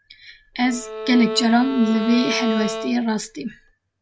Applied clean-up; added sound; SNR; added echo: none; Bowed string instrument; 9 dB; none.